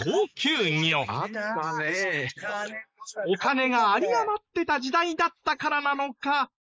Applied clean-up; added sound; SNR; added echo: neural mask model Resemble Enhance denoiser.